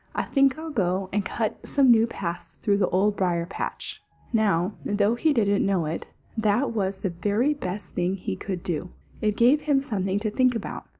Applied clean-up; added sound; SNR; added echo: none; none; none; none.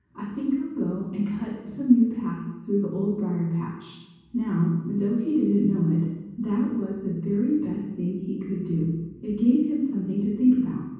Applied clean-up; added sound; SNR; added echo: none; none; none; reverberation time 1.2 s.